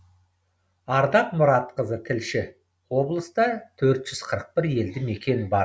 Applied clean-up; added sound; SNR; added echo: none; none; none; none.